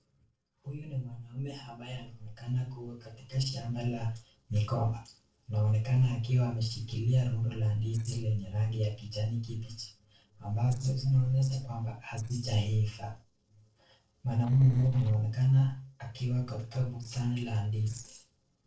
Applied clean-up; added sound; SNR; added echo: neural separator model SepFormer DNS4.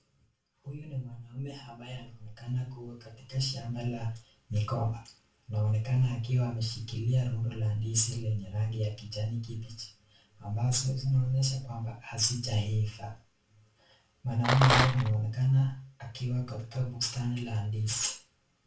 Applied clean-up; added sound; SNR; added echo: none; Rattle; -4 dB; reverberation time 0.3 s.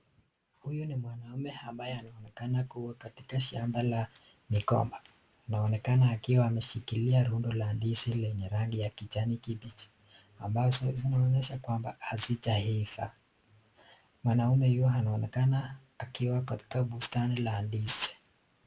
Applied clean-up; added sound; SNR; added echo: none; none; none; none.